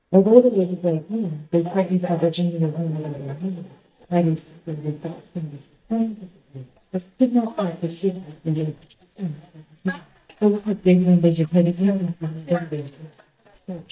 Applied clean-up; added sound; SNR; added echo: neural mask model DeepFilterNet 3.